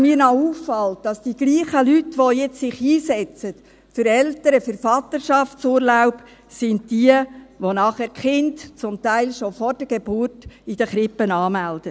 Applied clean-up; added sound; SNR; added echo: none; none; none; none.